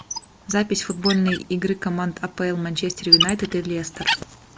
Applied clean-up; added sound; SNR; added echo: none; Squeak; 2 dB; none.